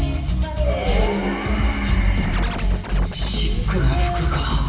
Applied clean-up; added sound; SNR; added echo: none; Scratching (performance technique); 13 dB; reverberation time 1.3 s.